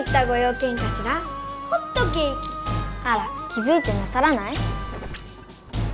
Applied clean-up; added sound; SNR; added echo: none; Scratching (performance technique); 14 dB; none.